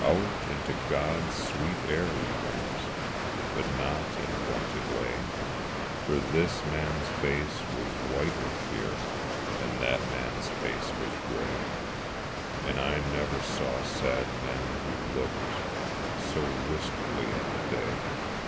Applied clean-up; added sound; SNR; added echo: none; Water; -1 dB; none.